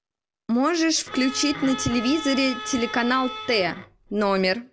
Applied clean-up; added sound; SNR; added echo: none; Bowed string instrument; 11 dB; none.